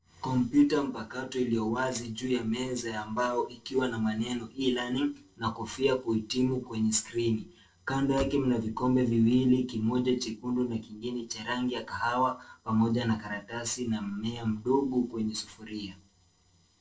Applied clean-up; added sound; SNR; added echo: neural separator model SepFormer DNS4.